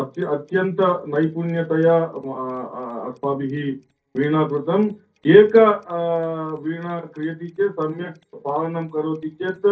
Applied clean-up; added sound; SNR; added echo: neural separator model SepFormer DNS4.